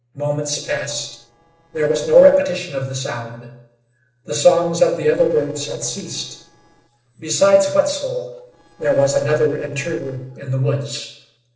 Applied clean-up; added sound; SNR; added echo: neural separator model SepFormer DNS4.